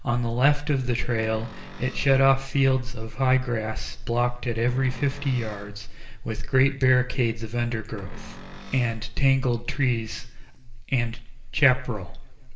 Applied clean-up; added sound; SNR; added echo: none; Cupboard open or close; 19 dB; reverberation time 1.1 s.